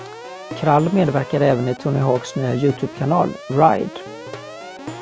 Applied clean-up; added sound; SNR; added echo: none; Alarm + Plucked string instrument; 14 dB; none.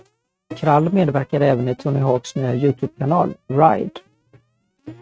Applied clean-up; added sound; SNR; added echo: neural mask model RNNoise.